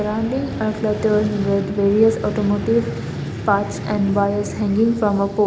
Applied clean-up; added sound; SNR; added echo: none; Vehicle; 9 dB; none.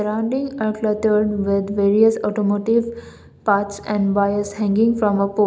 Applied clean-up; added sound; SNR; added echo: none; none; none; none.